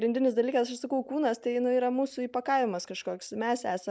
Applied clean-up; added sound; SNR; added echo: none; none; none; none.